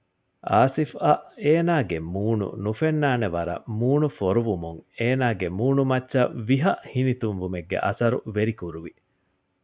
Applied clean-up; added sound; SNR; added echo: none; none; none; none.